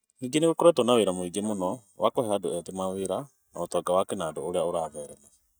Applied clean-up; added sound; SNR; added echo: neural mask model DeepFilterNet 3.